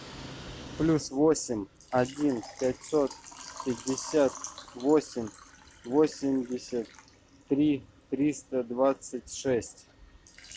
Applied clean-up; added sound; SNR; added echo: none; Water / Liquid; 19 dB; none.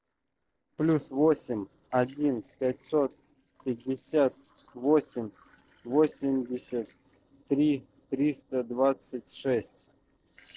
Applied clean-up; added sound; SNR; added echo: neural separator model SepFormer DNS4.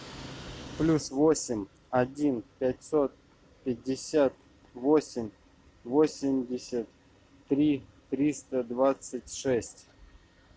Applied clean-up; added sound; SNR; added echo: none; none; none; none.